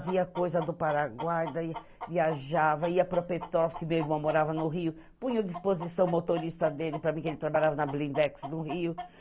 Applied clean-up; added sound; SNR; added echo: none; Chicken, rooster; 14 dB; none.